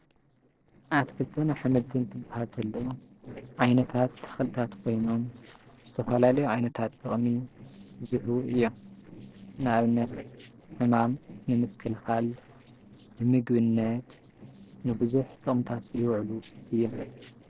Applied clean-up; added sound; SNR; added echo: neural separator model SepFormer DNS4.